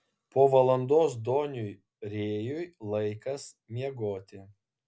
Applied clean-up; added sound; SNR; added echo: none; none; none; none.